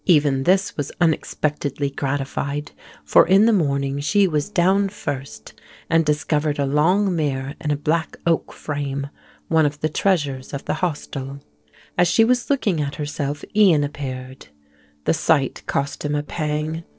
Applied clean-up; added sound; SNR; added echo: neural separator model SepFormer DNS4.